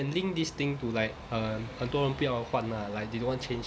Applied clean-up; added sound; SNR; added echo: none; none; none; none.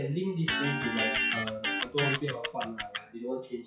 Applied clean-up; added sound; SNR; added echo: classical method WPE with log-MMSE.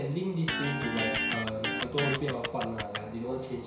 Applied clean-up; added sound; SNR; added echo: none; Electric guitar; 0 dB; reverberation time 0.6 s.